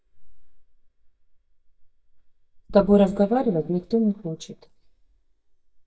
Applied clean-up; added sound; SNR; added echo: neural mask model DeepFilterNet 3.